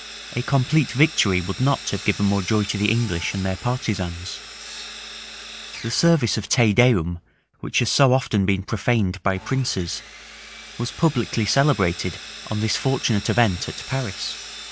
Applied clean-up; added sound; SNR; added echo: none; Sawing; 15 dB; none.